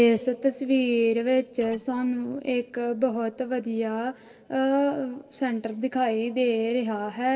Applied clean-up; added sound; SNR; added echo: neural separator model SepFormer DNS4.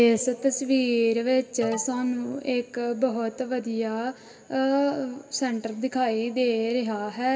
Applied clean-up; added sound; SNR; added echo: none; Alarm; 16 dB; reverberation time 1.0 s.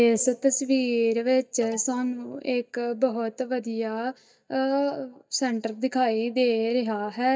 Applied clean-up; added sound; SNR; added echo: neural mask model DeepFilterNet 3.